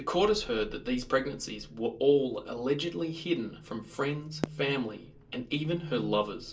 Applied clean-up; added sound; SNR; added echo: none; Fireworks; 12 dB; reverberation time 0.2 s.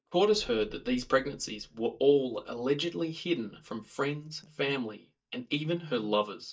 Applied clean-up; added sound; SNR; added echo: neural mask model DeepFilterNet 3.